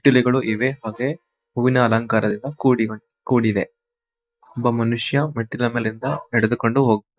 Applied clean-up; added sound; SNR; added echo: neural mask model DeepFilterNet 3.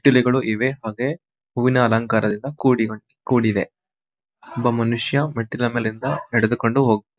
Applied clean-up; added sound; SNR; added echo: none; none; none; none.